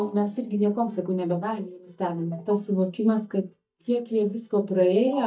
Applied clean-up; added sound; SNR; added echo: neural mask model DeepFilterNet 3.